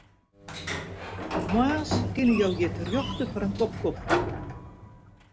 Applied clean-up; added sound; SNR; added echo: none; Sliding door; 3 dB; none.